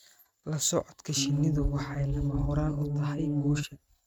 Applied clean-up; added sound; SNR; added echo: neural mask model RNNoise.